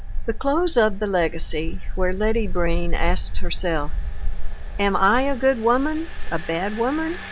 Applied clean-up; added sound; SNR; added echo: none; Engine; -2 dB; none.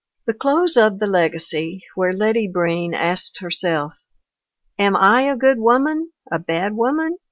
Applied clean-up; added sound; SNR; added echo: none; none; none; none.